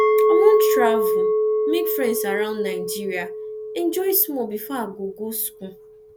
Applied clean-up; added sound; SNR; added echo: none; Chink, clink; -3 dB; none.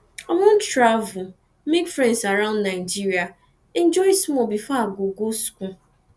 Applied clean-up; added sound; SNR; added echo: none; none; none; none.